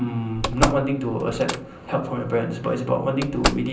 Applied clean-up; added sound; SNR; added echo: none; Slam; 5 dB; reverberation time 0.6 s.